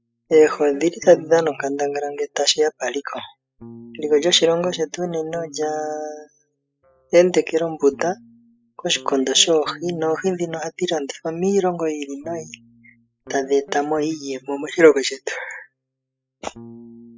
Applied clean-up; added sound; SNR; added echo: classical method spectral subtraction.